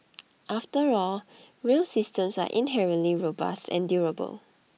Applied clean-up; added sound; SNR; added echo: none; none; none; none.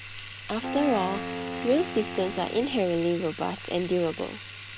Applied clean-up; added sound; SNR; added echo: none; Wind instrument, woodwind instrument + Bathtub (filling or washing); 8 dB; none.